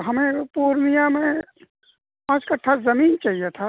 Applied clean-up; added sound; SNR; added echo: none; none; none; none.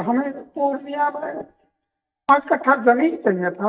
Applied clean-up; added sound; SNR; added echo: neural mask model DeepFilterNet 3.